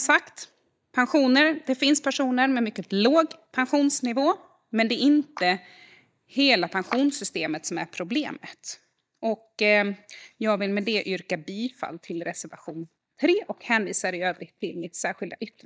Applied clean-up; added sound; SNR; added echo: neural mask model DeepFilterNet 3.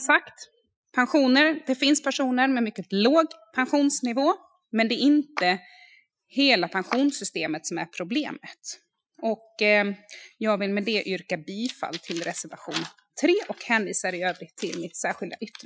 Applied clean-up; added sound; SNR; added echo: classical method Wiener filter.